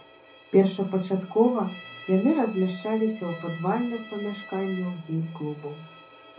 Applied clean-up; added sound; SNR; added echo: none; Bowed string instrument; 18 dB; reverberation time 0.4 s.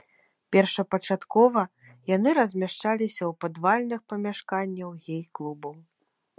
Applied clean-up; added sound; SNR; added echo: none; none; none; none.